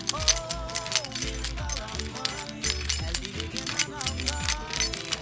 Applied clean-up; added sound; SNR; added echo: none; Keys jangling; -2 dB; none.